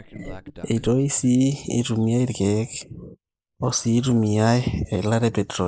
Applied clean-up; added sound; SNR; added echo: neural mask model Resemble Enhance denoiser.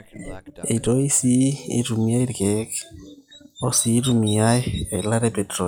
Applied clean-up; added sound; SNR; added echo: classical method log-MMSE.